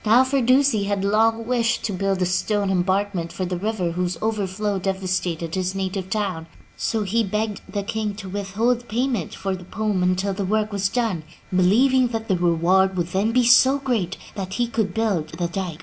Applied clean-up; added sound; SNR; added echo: none; none; none; none.